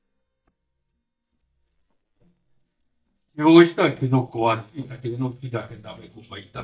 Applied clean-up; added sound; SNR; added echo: neural mask model DeepFilterNet 3.